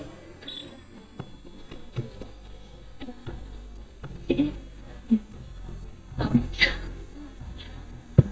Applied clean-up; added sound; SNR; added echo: neural mask model DeepFilterNet 3.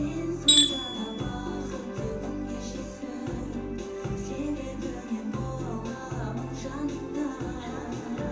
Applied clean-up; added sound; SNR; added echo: none; Tools; -3 dB; reverberation time 0.7 s.